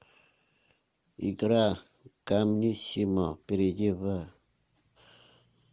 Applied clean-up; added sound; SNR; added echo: none; none; none; none.